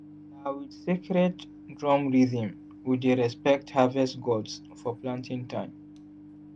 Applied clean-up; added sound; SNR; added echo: none; Microwave oven; 19 dB; none.